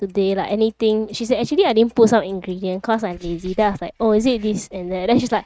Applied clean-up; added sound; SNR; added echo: neural mask model RNNoise.